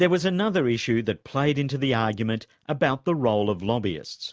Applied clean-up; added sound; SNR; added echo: none; none; none; none.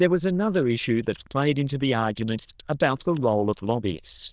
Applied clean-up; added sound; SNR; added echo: neural diffusion model UNIVERSE++.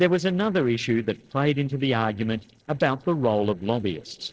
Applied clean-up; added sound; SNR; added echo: neural separator model SepFormer DNS4.